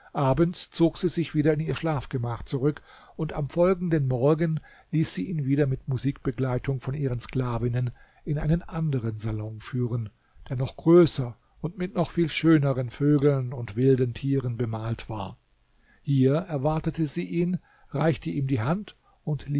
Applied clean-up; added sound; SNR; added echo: none; none; none; none.